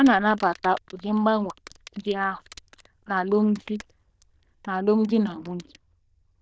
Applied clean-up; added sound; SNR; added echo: neural diffusion model UNIVERSE++.